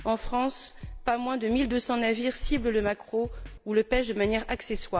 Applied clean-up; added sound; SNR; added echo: none; Scratching (performance technique); 16 dB; none.